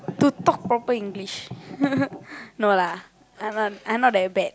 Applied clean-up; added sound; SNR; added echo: none; none; none; none.